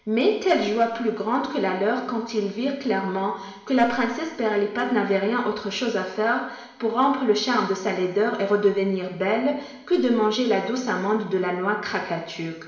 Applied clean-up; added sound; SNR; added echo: none; none; none; reverberation time 1.0 s.